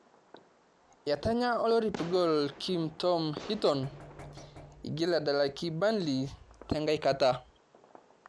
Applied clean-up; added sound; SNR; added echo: none; Fireworks + Knock; 19 dB; none.